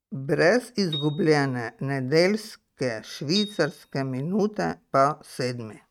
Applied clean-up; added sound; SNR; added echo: neural mask model RNNoise.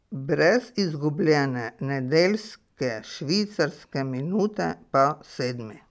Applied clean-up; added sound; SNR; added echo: none; none; none; none.